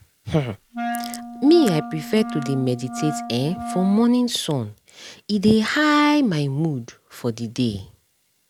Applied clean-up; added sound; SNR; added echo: none; Wind instrument, woodwind instrument; 9 dB; none.